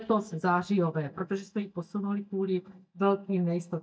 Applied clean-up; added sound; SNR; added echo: neural mask model DeepFilterNet 3.